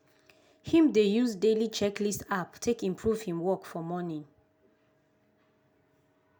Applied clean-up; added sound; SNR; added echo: none; none; none; none.